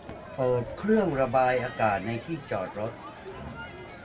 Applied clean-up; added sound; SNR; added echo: none; Crowd; 13 dB; reverberation time 0.1 s.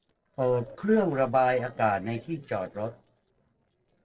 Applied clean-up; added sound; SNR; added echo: neural separator model SepFormer DNS4.